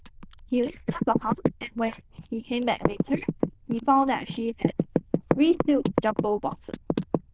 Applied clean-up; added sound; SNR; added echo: neural diffusion model UNIVERSE++.